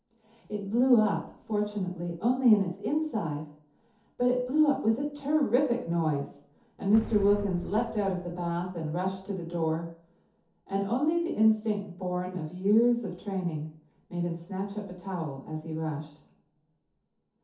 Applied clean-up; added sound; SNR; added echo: none; Boom; 14 dB; reverberation time 0.5 s.